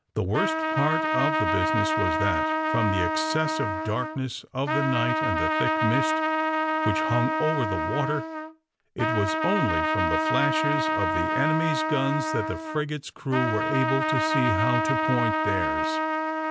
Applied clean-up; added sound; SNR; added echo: none; Trumpet; -2 dB; none.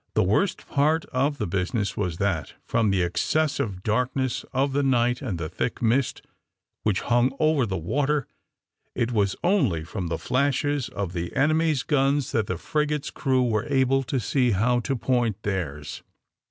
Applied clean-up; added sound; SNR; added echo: none; none; none; none.